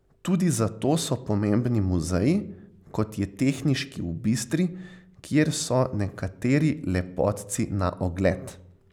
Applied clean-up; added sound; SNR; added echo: none; none; none; none.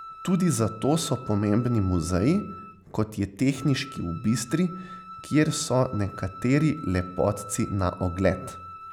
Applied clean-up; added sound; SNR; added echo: none; Wind instrument, woodwind instrument; 16 dB; none.